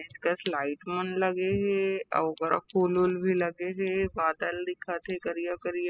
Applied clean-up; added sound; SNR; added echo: classical method spectral subtraction.